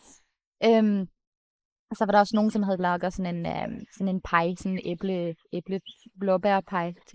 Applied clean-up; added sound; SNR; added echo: neural mask model Resemble Enhance denoiser.